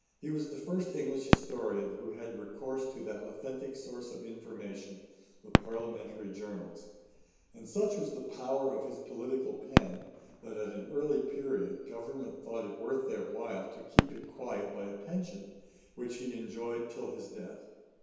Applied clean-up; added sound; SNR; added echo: none; Fireworks; 0 dB; reverberation time 1.2 s.